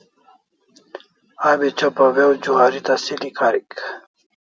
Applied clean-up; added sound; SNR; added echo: none; none; none; none.